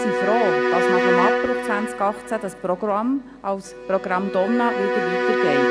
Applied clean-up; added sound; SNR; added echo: none; Bowed string instrument; -1 dB; none.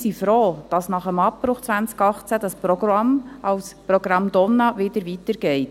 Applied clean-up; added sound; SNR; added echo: none; none; none; none.